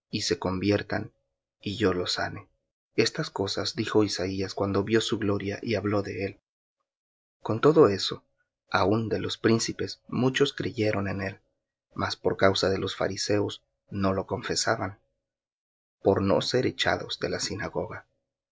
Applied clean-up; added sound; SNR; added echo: none; none; none; none.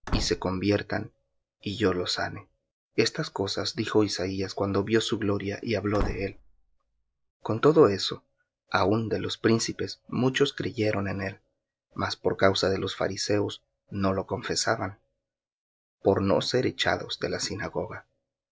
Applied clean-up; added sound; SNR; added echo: none; Slam / Wood; 8 dB; none.